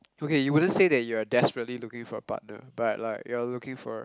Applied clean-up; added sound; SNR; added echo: none; none; none; none.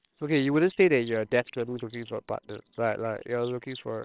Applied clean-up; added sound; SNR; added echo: neural separator model SepFormer WHAMR!.